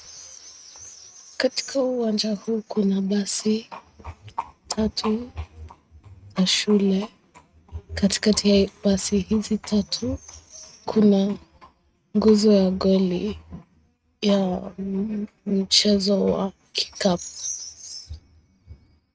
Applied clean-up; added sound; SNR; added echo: neural mask model RNNoise.